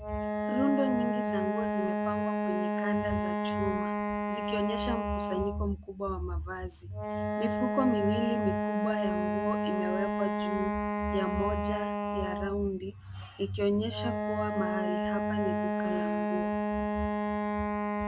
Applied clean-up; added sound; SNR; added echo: none; Wind instrument, woodwind instrument; -2 dB; none.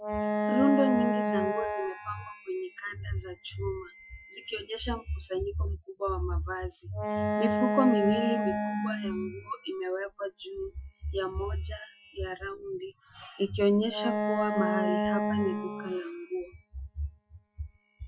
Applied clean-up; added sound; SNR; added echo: classical method Wiener filter.